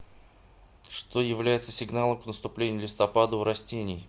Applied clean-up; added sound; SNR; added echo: none; none; none; none.